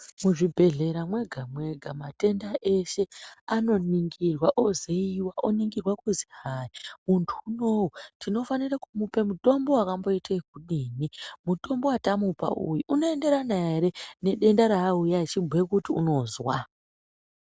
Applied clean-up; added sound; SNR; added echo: none; none; none; none.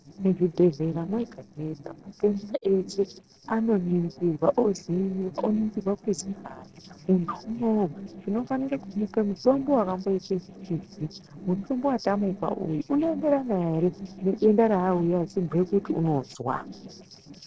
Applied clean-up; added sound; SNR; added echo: neural separator model SepFormer DNS4.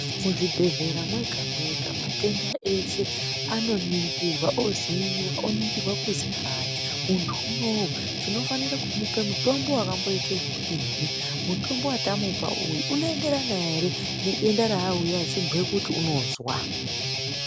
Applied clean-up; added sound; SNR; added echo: none; Guitar; 0 dB; none.